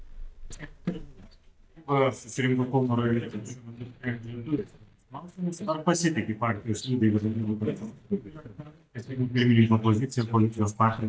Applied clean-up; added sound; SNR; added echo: neural mask model DeepFilterNet 3.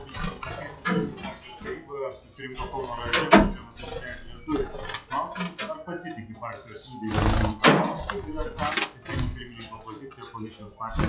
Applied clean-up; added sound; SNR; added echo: classical method WPE with log-MMSE.